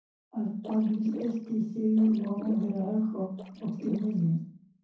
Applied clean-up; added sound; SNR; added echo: neural separator model SepFormer DNS4.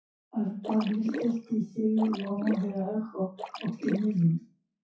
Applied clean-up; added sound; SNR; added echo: classical method WPE with log-MMSE.